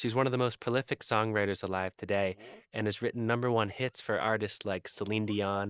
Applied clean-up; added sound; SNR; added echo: neural mask model Resemble Enhance denoiser.